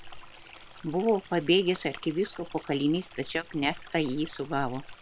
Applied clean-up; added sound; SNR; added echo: neural separator model SepFormer WHAM!.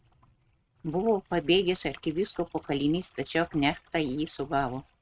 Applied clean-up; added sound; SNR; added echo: neural mask model RNNoise.